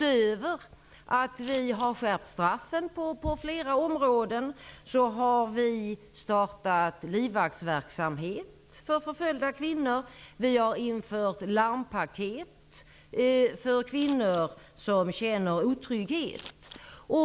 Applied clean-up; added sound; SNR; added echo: none; Scissors; 18 dB; none.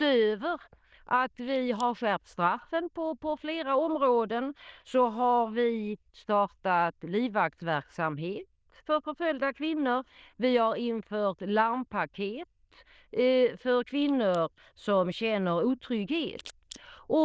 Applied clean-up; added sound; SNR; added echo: neural diffusion model UNIVERSE++.